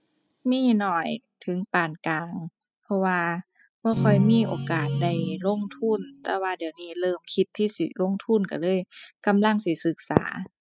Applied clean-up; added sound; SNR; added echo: classical method spectral subtraction.